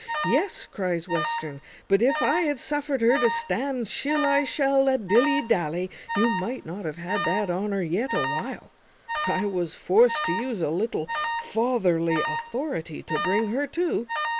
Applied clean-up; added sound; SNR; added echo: none; Alarm; 6 dB; none.